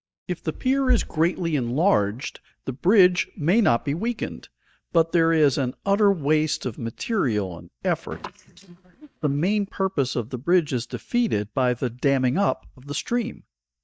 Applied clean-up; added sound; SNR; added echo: neural mask model DeepFilterNet 3.